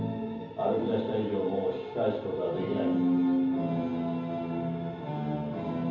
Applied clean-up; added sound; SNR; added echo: none; none; none; reverberation time 0.9 s.